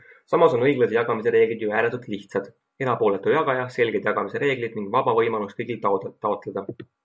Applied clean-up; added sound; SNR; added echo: none; none; none; none.